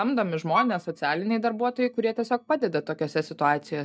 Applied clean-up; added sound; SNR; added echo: neural mask model DeepFilterNet 3.